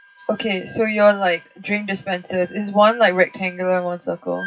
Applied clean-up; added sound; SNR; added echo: classical method WPE with log-MMSE.